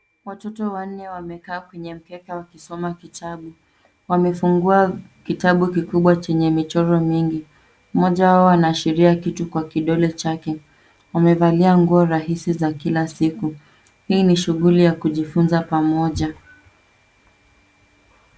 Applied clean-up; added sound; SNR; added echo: none; none; none; none.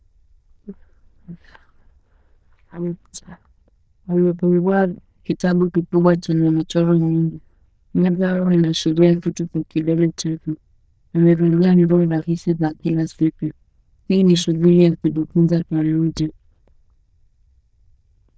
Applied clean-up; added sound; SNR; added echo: neural diffusion model UNIVERSE++.